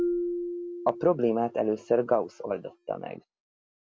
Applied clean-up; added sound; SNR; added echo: none; Marimba, xylophone; 7 dB; none.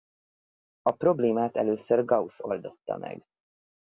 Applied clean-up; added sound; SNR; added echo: none; none; none; none.